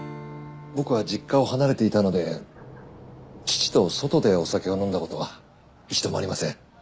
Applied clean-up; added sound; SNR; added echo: none; Engine / Boat, Water vehicle + Strum; 19 dB; none.